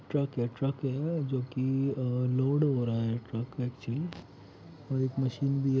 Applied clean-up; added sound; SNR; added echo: none; none; none; none.